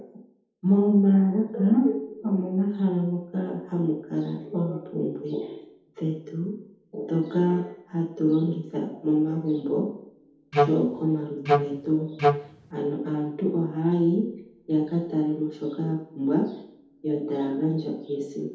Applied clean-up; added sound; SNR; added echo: none; Wind instrument, woodwind instrument; -1 dB; reverberation time 0.8 s.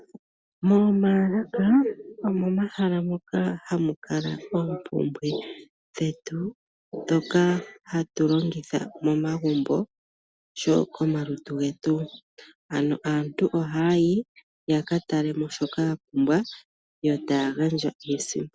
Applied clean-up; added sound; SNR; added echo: none; none; none; none.